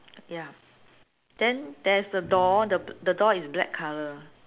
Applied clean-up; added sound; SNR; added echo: none; Thump, thud; 18 dB; none.